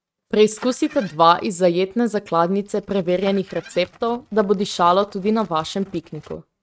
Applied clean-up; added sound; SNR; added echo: neural mask model RNNoise.